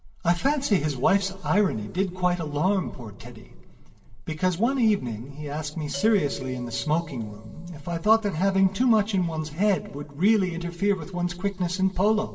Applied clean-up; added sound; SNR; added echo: none; Doorbell; 19 dB; reverberation time 2.3 s.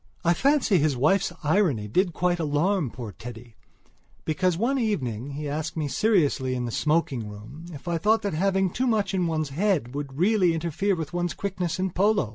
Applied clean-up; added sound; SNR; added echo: none; none; none; none.